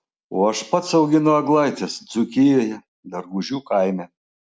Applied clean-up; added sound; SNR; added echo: none; none; none; none.